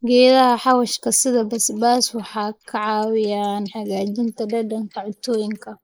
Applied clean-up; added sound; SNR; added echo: neural mask model Resemble Enhance denoiser.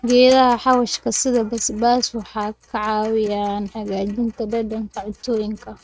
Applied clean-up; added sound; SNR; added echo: neural mask model RNNoise.